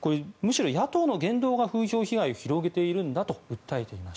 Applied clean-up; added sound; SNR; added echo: none; none; none; none.